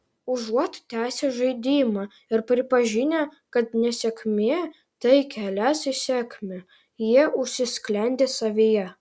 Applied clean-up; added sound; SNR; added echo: none; none; none; none.